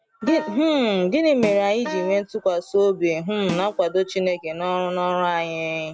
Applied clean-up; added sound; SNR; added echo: none; Wind instrument, woodwind instrument + Snare drum; 12 dB; none.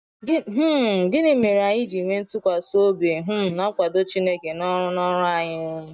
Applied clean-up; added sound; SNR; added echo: neural mask model DeepFilterNet 3.